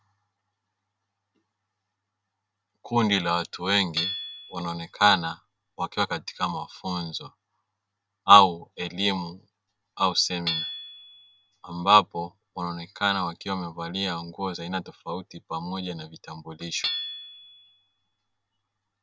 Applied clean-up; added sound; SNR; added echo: none; Hammer / Chink, clink; 10 dB; none.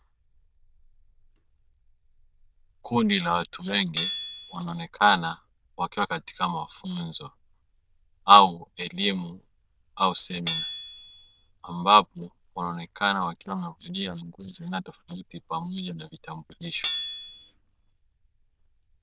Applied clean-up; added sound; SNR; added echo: neural diffusion model UNIVERSE++.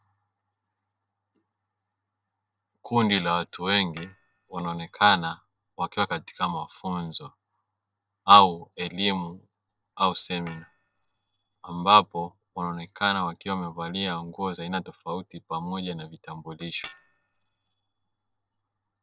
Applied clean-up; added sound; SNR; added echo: neural separator model SepFormer DNS4.